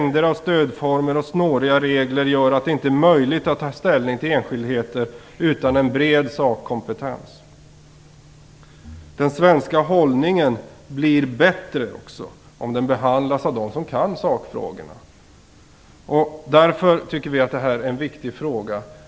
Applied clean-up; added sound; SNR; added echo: none; none; none; none.